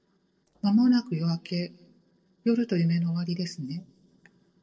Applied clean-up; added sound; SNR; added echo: neural separator model SepFormer DNS4.